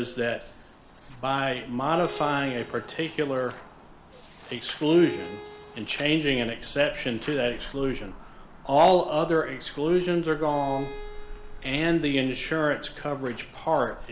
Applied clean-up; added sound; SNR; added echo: none; Bowed string instrument + Cricket / Motor vehicle (road); 15 dB; none.